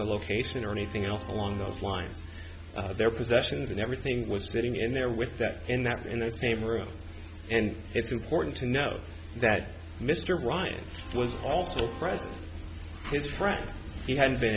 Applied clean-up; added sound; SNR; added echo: none; Bowed string instrument; 17 dB; none.